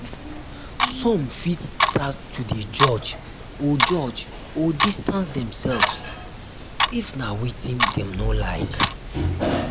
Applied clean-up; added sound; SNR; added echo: none; Clock; 0 dB; none.